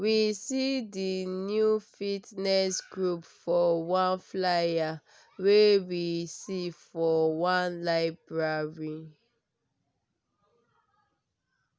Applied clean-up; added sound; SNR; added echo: none; none; none; none.